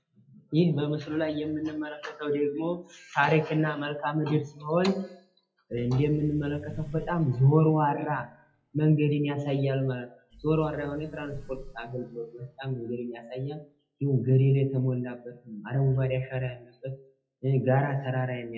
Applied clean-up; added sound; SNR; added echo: classical method WPE with log-MMSE.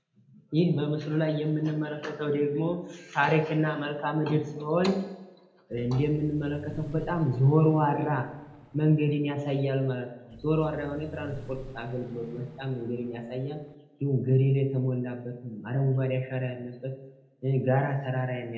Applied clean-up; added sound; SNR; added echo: none; Vehicle; 17 dB; reverberation time 0.8 s.